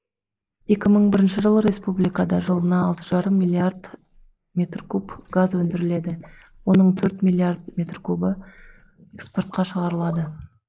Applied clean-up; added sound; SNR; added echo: neural mask model Resemble Enhance denoiser.